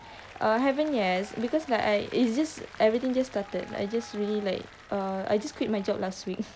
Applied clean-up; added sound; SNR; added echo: none; Applause; 19 dB; none.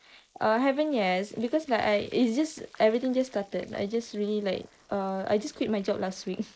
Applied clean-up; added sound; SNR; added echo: neural mask model Resemble Enhance denoiser.